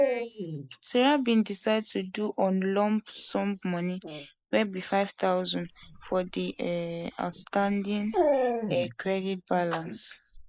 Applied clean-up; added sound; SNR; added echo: neural mask model Resemble Enhance denoiser.